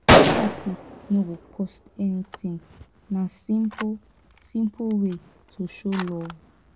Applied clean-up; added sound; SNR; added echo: none; Gunshot, gunfire; -2 dB; none.